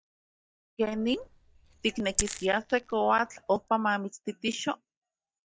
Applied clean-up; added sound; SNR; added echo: neural mask model DeepFilterNet 3.